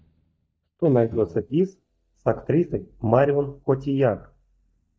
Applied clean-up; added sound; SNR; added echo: neural mask model DeepFilterNet 3.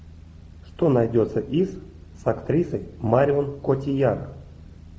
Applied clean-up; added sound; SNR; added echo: none; none; none; none.